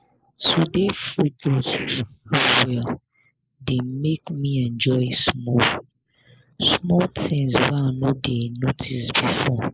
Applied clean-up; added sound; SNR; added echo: neural mask model Resemble Enhance denoiser.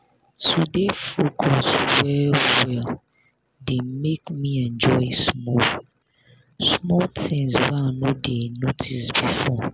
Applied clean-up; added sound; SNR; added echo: none; none; none; none.